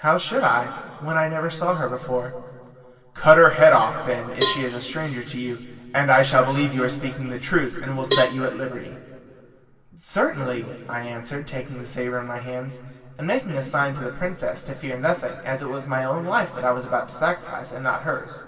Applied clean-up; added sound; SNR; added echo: none; Cowbell; 7 dB; reverberation time 2.4 s.